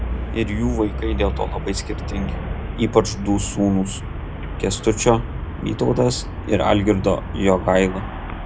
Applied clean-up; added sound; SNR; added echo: none; Traffic noise, roadway noise; 6 dB; none.